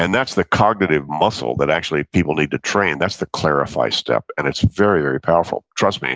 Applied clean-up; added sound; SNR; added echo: none; none; none; none.